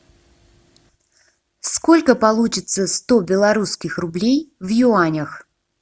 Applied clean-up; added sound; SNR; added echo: none; none; none; none.